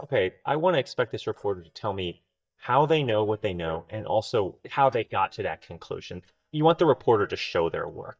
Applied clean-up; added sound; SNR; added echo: neural mask model DeepFilterNet 3.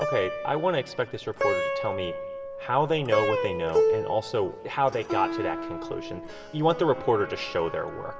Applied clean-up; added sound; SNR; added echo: none; Plucked string instrument; 3 dB; reverberation time 2.4 s.